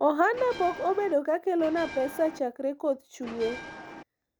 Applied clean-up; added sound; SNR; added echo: none; Bell; 13 dB; none.